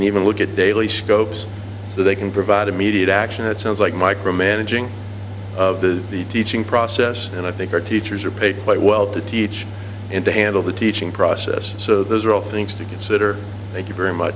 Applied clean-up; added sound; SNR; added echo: none; Mechanical fan; 10 dB; none.